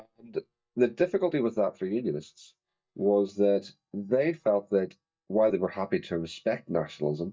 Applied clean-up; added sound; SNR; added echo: neural mask model DeepFilterNet 3.